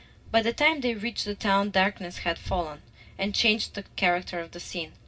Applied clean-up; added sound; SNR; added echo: none; none; none; reverberation time 0.4 s.